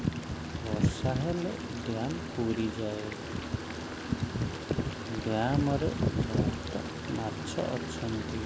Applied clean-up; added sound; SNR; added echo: none; Stream / Liquid; 17 dB; none.